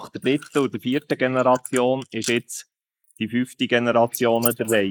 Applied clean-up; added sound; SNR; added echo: neural mask model Resemble Enhance denoiser.